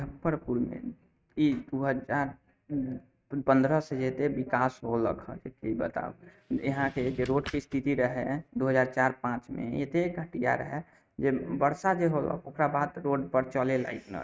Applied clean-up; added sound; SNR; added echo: neural mask model RNNoise.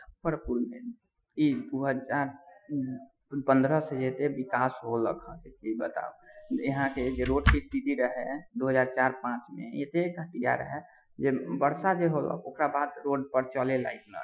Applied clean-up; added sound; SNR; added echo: classical method Wiener filter.